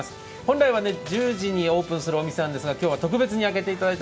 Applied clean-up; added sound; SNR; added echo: none; none; none; none.